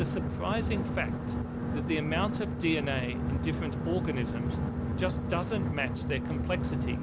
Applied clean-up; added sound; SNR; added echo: none; Boat, Water vehicle; -2 dB; none.